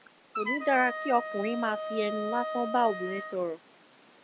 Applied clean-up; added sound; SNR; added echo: none; Wind instrument, woodwind instrument; 6 dB; none.